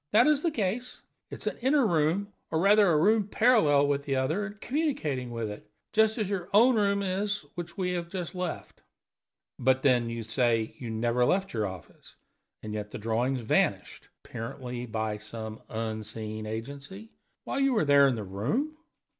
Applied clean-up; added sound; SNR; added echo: none; none; none; none.